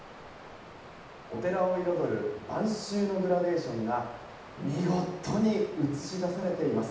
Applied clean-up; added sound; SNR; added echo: none; Water; 16 dB; reverberation time 0.8 s.